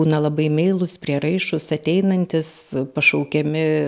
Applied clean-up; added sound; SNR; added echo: none; none; none; none.